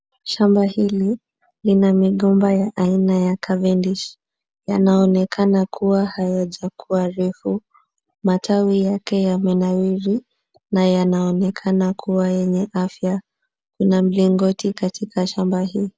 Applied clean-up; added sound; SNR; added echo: none; none; none; none.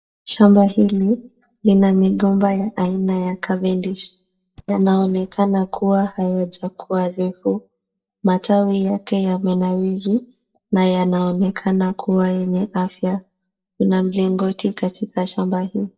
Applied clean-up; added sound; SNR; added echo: neural mask model DeepFilterNet 3.